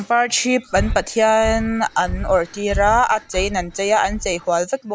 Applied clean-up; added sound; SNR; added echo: none; Breathing; 9 dB; none.